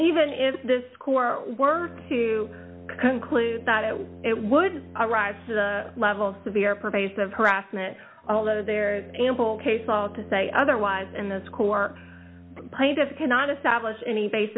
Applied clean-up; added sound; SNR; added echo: none; Brass instrument; 20 dB; none.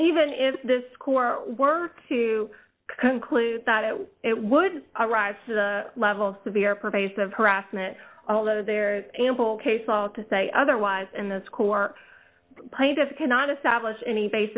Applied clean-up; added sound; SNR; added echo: neural separator model SepFormer DNS4.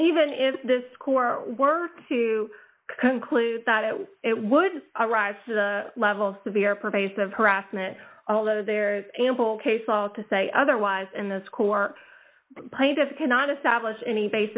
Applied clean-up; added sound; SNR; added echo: neural mask model Resemble Enhance denoiser.